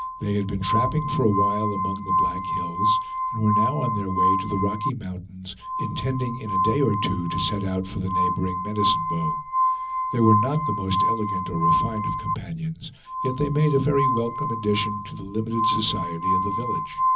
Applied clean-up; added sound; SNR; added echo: none; Glass; 0 dB; reverberation time 0.4 s.